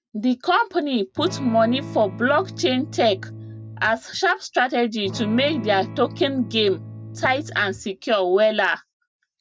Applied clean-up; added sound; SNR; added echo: none; Electric guitar / Strum; 13 dB; none.